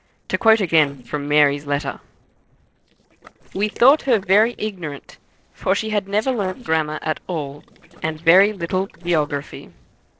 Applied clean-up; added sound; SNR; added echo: neural separator model SepFormer DNS4.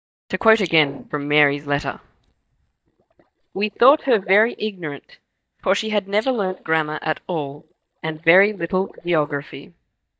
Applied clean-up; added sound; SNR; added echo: neural mask model DeepFilterNet 3.